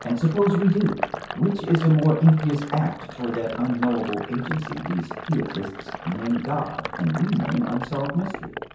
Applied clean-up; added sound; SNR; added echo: none; Sink (filling or washing); 11 dB; reverberation time 0.6 s.